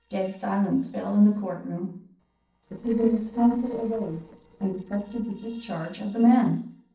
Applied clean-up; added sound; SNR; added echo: neural separator model SepFormer DNS4.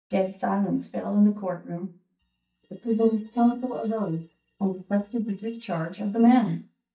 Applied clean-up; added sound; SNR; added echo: neural mask model DeepFilterNet 3.